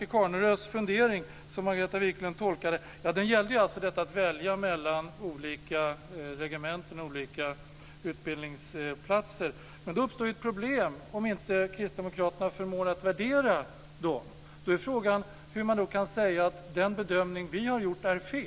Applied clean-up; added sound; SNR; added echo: none; none; none; none.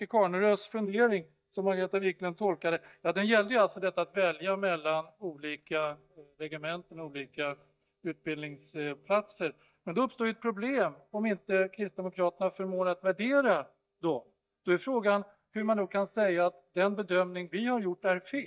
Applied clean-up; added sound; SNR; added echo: neural mask model DeepFilterNet 3.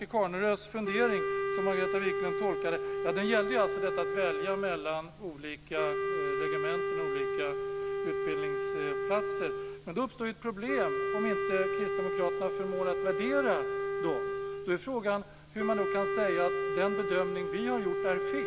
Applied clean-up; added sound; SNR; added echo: none; Wind instrument, woodwind instrument; 0 dB; none.